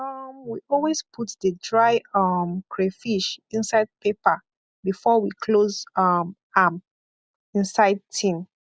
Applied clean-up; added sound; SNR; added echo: none; none; none; none.